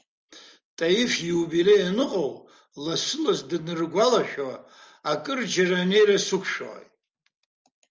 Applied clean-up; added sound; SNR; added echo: none; none; none; none.